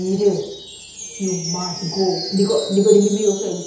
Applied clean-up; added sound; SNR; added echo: none; Wind chime; 12 dB; reverberation time 0.8 s.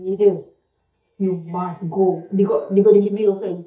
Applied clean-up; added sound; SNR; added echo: neural mask model DeepFilterNet 3.